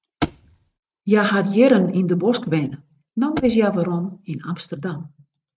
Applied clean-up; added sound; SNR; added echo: neural mask model RNNoise.